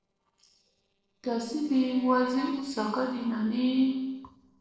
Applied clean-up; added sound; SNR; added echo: neural separator model SepFormer DNS4.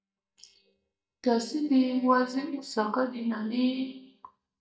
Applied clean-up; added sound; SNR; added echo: neural mask model DeepFilterNet 3.